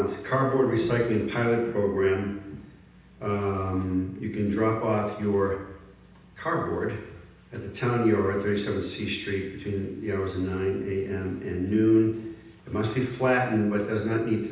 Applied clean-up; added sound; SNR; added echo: none; none; none; reverberation time 0.9 s.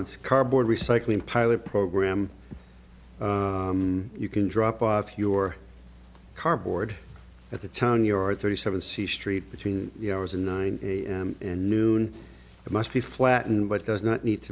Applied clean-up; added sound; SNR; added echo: none; none; none; none.